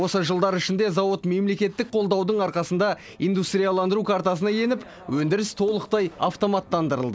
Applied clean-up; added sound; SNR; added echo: none; none; none; none.